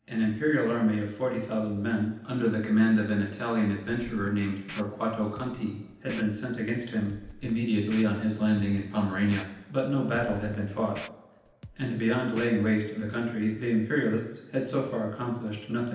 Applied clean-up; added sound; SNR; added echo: none; Scratching (performance technique); 19 dB; reverberation time 0.9 s.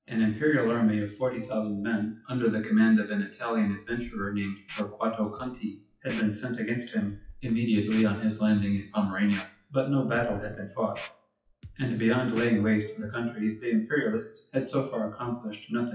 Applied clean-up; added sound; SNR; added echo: classical method WPE with log-MMSE.